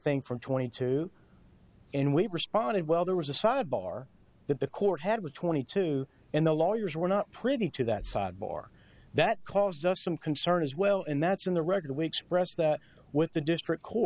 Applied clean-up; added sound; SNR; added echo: none; none; none; none.